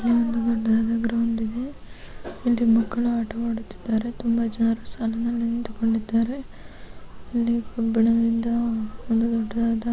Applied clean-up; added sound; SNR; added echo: none; none; none; none.